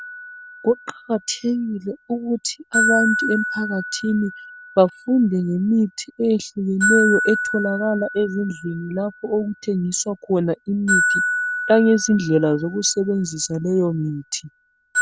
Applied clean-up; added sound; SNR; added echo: none; Glockenspiel; 5 dB; none.